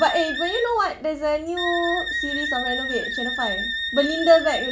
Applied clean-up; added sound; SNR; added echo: none; Wind instrument, woodwind instrument; 5 dB; none.